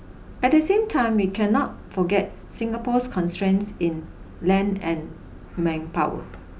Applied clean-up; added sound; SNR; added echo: none; none; none; none.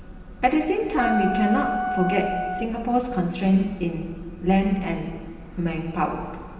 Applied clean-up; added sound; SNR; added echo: none; Wind instrument, woodwind instrument; 4 dB; reverberation time 1.6 s.